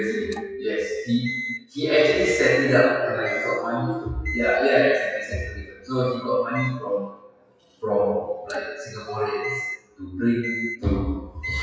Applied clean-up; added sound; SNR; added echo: classical method WPE with log-MMSE.